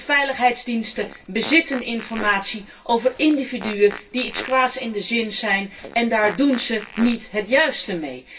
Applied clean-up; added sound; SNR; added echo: none; Fart; 16 dB; reverberation time 0.2 s.